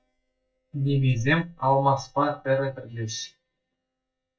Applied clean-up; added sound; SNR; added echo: neural mask model DeepFilterNet 3.